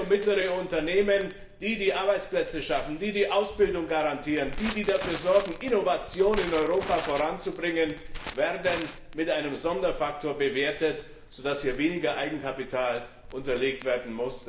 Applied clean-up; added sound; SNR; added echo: none; Crackle; 13 dB; reverberation time 0.7 s.